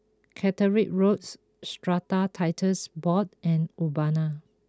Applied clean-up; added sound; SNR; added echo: none; none; none; none.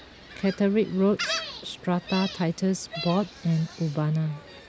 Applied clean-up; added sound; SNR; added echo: none; Gull, seagull; 11 dB; none.